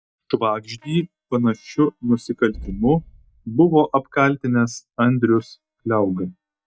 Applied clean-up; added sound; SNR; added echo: neural mask model DeepFilterNet 3.